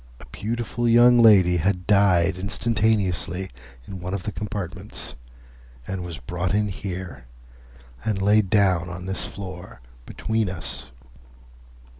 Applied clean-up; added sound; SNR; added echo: none; none; none; none.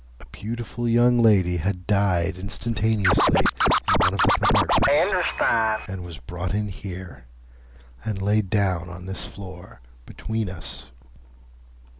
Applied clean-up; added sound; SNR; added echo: none; Scratching (performance technique); -4 dB; none.